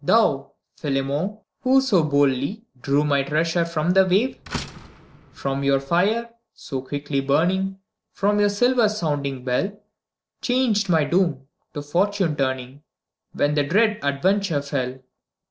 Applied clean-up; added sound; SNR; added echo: neural separator model SepFormer DNS4.